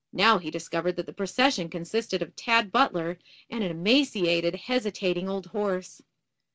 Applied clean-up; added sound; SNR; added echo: none; none; none; none.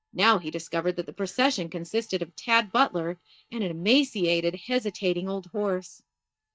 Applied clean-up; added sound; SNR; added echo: neural mask model DeepFilterNet 3.